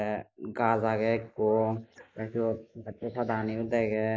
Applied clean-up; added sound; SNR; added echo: neural mask model Resemble Enhance denoiser.